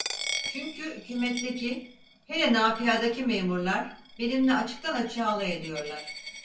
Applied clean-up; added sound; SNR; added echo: none; Coin (dropping); 12 dB; reverberation time 0.2 s.